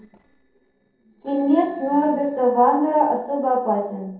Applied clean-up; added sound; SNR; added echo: neural separator model SepFormer DNS4.